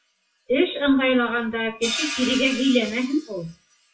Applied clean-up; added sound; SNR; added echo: classical method WPE with log-MMSE.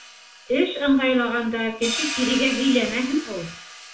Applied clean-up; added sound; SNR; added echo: none; Hi-hat; 11 dB; reverberation time 0.2 s.